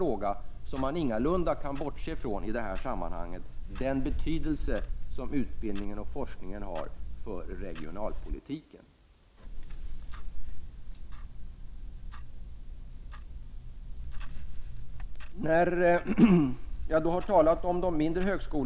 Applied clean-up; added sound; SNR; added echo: none; Clock; 0 dB; none.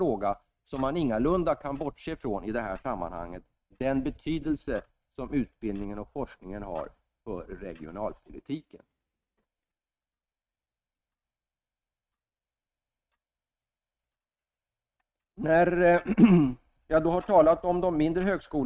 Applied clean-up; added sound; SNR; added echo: neural mask model RNNoise.